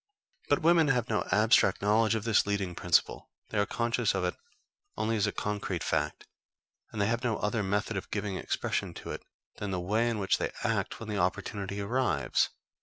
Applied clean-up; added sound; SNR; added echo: none; none; none; none.